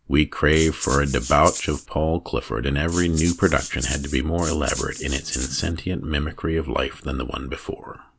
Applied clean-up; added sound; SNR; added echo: none; Rattle (instrument); 10 dB; none.